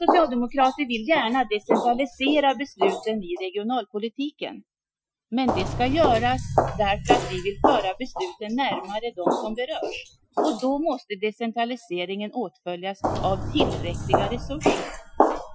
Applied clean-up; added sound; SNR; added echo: classical method Wiener filter.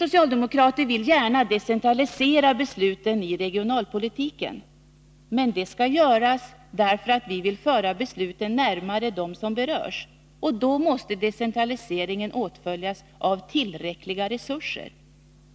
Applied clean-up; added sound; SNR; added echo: none; none; none; none.